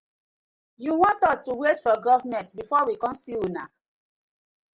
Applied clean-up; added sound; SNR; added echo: none; none; none; none.